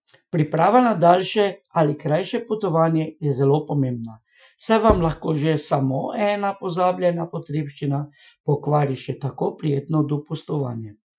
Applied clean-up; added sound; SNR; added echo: classical method Wiener filter.